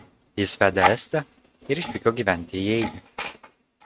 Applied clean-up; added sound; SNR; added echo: neural mask model RNNoise.